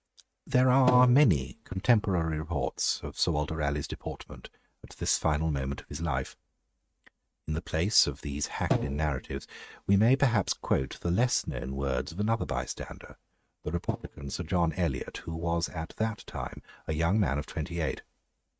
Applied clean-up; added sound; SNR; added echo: neural mask model RNNoise.